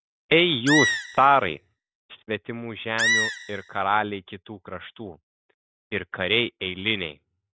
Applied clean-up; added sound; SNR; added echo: none; Animal; 1 dB; none.